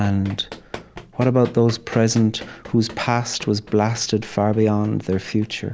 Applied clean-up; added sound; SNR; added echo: none; Run; 19 dB; none.